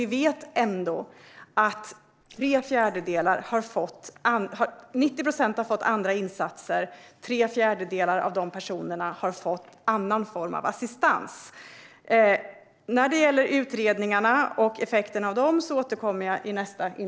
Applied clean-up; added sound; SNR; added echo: neural separator model SepFormer DNS4.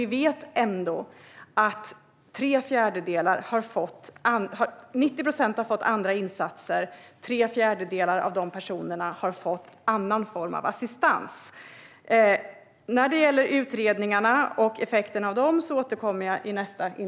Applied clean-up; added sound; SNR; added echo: none; none; none; none.